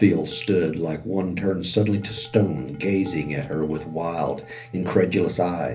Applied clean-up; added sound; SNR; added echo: none; Dishes, pots, and pans; 20 dB; reverberation time 0.3 s.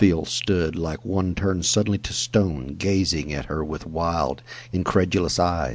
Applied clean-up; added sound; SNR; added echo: none; none; none; none.